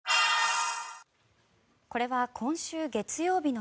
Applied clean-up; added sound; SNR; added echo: none; none; none; none.